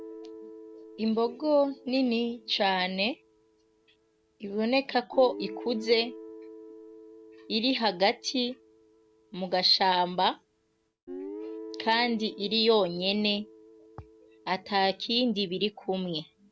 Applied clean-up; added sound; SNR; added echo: none; Guitar; 17 dB; none.